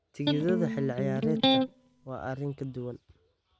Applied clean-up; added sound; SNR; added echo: none; Electric guitar; -4 dB; none.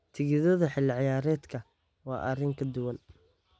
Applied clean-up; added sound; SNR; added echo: none; none; none; none.